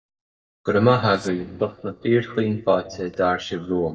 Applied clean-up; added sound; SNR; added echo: neural mask model DeepFilterNet 3.